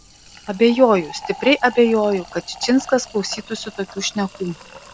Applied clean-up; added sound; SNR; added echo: none; Fill (with liquid); 18 dB; none.